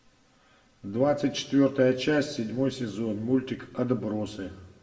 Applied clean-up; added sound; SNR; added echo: none; none; none; reverberation time 1.2 s.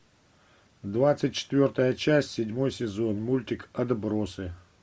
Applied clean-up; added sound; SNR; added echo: none; none; none; none.